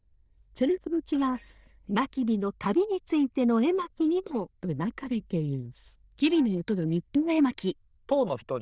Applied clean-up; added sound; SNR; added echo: neural diffusion model UNIVERSE++.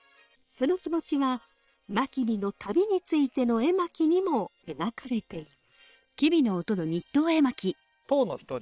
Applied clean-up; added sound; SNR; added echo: neural separator model SepFormer WHAM!.